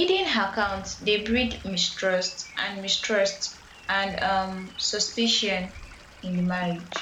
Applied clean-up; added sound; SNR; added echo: none; Stream / Liquid + Thunder; 19 dB; none.